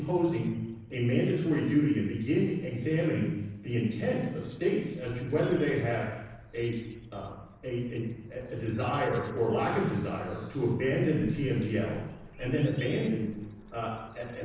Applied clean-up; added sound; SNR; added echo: neural separator model SepFormer DNS4.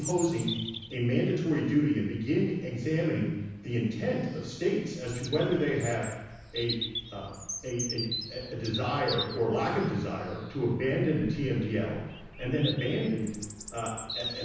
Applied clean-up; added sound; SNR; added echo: none; Bird vocalization, bird call, bird song; 11 dB; reverberation time 1.1 s.